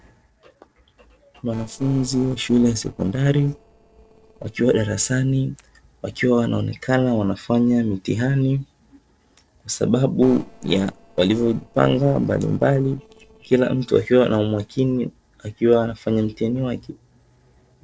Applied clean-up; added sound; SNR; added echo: neural separator model SepFormer DNS4.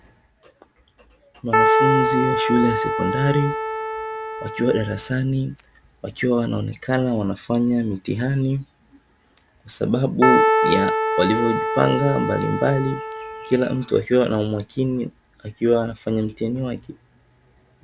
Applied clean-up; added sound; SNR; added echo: none; Keyboard (musical); -1 dB; none.